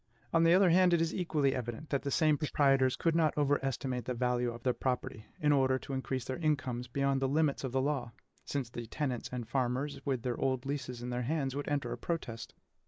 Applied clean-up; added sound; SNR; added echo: neural mask model Resemble Enhance denoiser.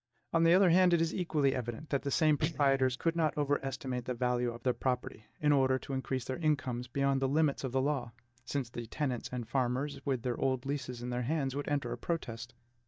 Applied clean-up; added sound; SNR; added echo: neural mask model DeepFilterNet 3.